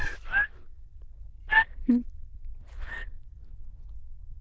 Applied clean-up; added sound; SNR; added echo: neural diffusion model UNIVERSE++.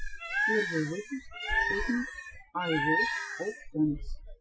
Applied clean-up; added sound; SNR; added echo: classical method Wiener filter.